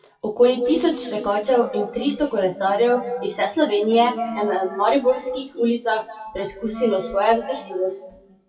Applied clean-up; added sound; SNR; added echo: classical method WPE with log-MMSE.